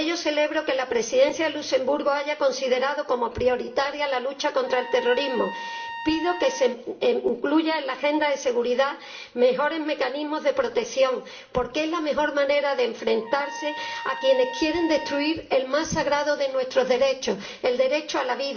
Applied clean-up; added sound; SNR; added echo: none; Trumpet; 13 dB; reverberation time 0.5 s.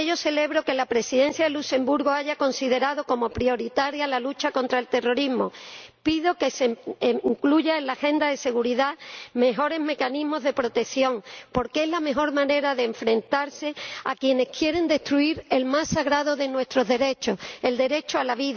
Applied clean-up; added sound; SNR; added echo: none; none; none; none.